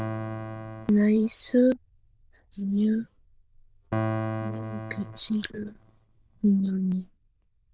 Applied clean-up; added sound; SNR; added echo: neural diffusion model UNIVERSE++.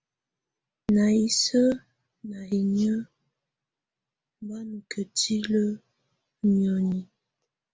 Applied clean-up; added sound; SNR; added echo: none; none; none; none.